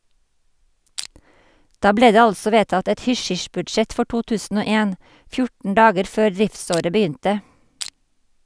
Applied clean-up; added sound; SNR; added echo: none; Crushing; 13 dB; none.